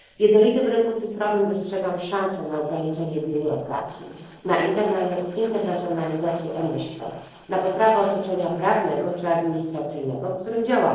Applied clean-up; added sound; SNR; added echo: neural separator model SepFormer DNS4.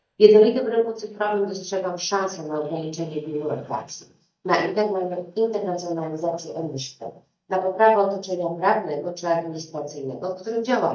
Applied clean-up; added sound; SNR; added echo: neural mask model DeepFilterNet 3.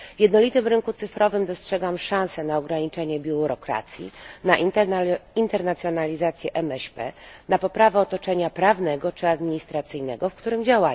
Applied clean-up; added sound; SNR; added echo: none; none; none; none.